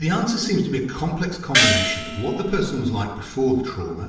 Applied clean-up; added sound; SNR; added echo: none; Gong; -1 dB; reverberation time 0.8 s.